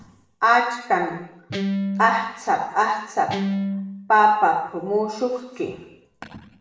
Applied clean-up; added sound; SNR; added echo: none; Guitar; 4 dB; reverberation time 0.8 s.